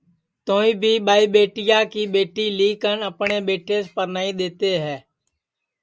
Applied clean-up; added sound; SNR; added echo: neural mask model Resemble Enhance denoiser.